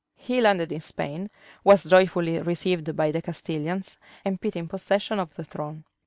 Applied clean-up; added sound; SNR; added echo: none; none; none; none.